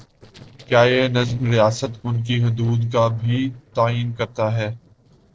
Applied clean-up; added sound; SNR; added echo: neural separator model SepFormer DNS4.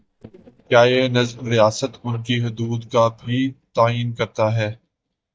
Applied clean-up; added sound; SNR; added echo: neural mask model DeepFilterNet 3.